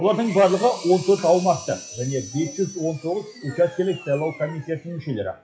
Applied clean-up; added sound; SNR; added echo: classical method WPE with log-MMSE.